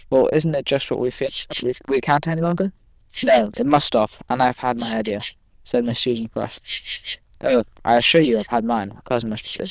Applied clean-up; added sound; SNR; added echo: neural diffusion model UNIVERSE++.